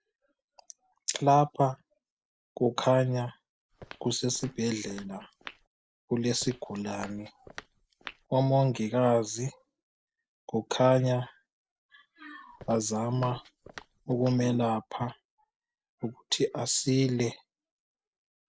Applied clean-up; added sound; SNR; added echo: neural separator model SepFormer DNS4.